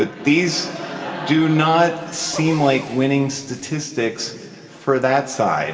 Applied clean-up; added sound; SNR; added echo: none; Zipper (clothing); 16 dB; reverberation time 2.5 s.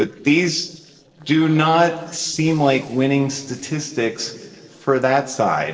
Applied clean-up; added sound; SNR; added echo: neural separator model SepFormer DNS4.